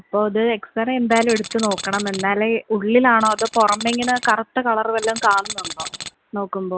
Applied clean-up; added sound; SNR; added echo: none; Tools; 11 dB; none.